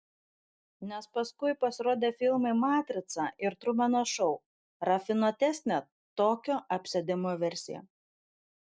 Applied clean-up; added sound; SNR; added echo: none; none; none; none.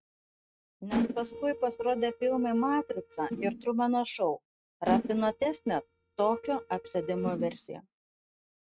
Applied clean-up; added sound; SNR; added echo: neural mask model RNNoise.